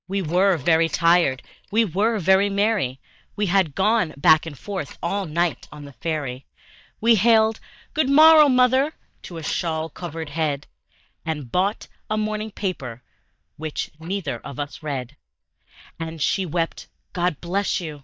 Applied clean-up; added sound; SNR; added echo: neural mask model DeepFilterNet 3.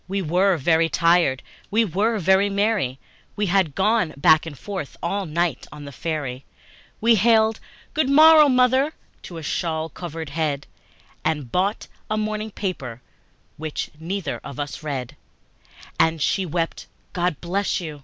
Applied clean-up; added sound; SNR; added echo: none; none; none; none.